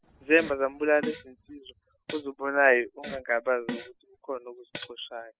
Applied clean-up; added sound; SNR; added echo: classical method spectral subtraction.